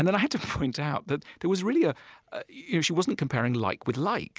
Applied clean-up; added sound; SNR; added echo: none; none; none; none.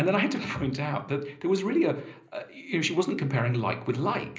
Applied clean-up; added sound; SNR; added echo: none; none; none; reverberation time 0.5 s.